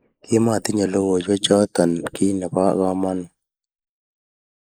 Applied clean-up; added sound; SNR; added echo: neural mask model Resemble Enhance denoiser.